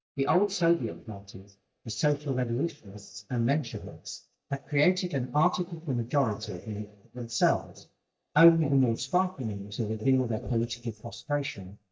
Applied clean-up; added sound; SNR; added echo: neural mask model DeepFilterNet 3.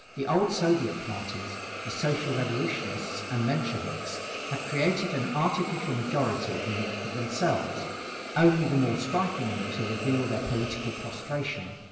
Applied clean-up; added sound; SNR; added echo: none; Hiss; 7 dB; reverberation time 1.3 s.